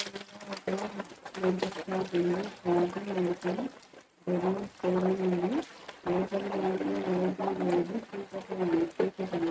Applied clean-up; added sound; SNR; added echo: neural mask model RNNoise.